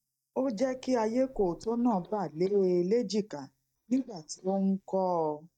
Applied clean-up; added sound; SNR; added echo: neural mask model DeepFilterNet 3.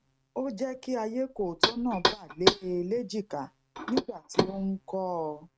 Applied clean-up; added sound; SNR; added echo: neural mask model RNNoise.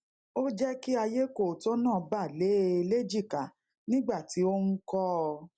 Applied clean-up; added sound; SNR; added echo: none; none; none; none.